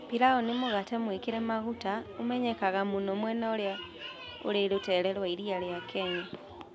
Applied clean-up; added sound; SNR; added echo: none; none; none; none.